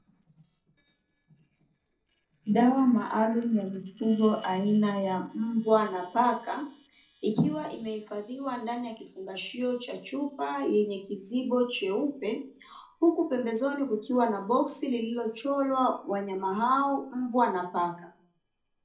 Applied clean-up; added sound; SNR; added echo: neural separator model SepFormer DNS4.